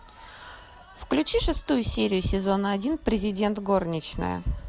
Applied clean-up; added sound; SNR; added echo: none; none; none; none.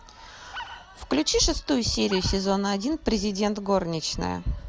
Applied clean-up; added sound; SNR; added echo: none; Animal; 15 dB; none.